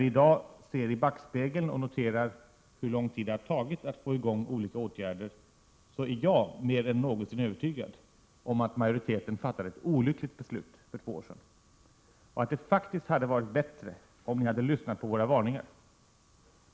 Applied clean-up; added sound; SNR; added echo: none; none; none; none.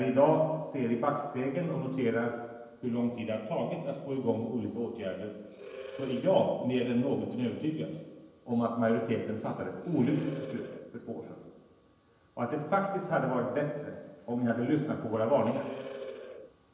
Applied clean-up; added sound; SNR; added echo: none; Animal; 13 dB; reverberation time 1.0 s.